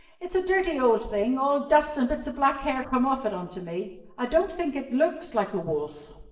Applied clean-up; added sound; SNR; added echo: neural separator model SepFormer DNS4.